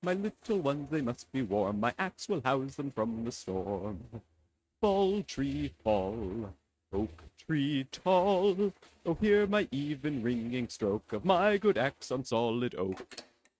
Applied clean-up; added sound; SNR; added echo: neural mask model RNNoise.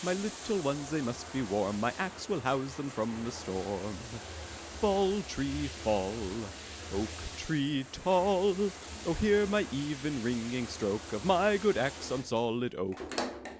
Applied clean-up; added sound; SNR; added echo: none; Bathtub (filling or washing); 11 dB; none.